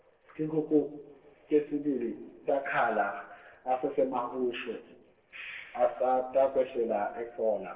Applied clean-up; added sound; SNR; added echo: neural separator model SepFormer DNS4.